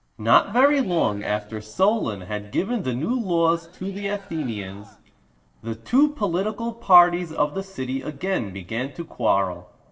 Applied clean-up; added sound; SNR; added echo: neural separator model SepFormer DNS4.